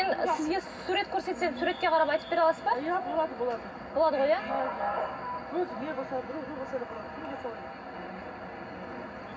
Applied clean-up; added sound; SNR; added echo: none; none; none; reverberation time 0.4 s.